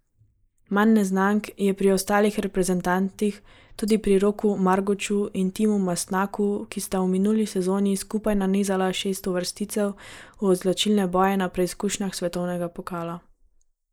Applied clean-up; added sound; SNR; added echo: neural mask model Resemble Enhance denoiser.